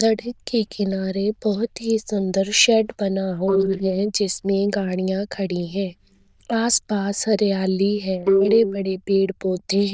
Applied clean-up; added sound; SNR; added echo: neural diffusion model UNIVERSE++.